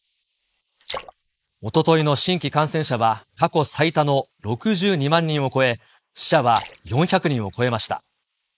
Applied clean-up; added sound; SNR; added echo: neural mask model Resemble Enhance denoiser.